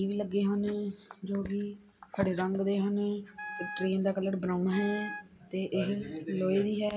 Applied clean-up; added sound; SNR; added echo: none; Wind instrument, woodwind instrument; 11 dB; reverberation time 1.6 s.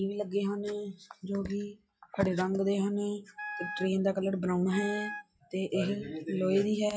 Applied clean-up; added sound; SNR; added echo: classical method WPE with log-MMSE.